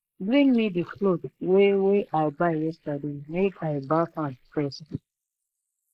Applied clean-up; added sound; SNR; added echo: neural mask model Resemble Enhance denoiser.